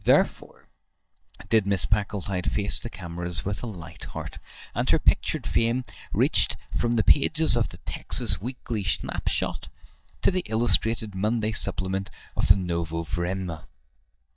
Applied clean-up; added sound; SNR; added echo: neural mask model DeepFilterNet 3.